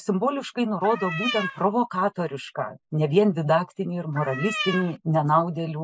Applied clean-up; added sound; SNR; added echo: none; Cat; 7 dB; none.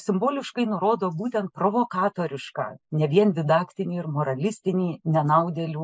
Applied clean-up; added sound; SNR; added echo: none; none; none; none.